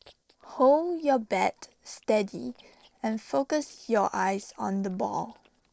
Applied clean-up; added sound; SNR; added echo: neural separator model SepFormer DNS4.